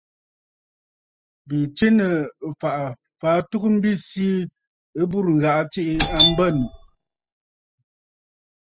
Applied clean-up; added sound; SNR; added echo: classical method spectral subtraction.